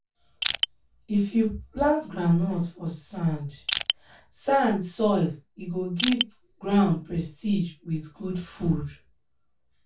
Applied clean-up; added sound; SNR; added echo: none; Crushing; 2 dB; reverberation time 0.2 s.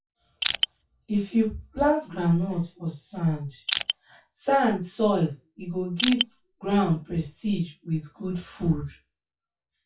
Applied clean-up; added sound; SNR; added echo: classical method WPE with log-MMSE.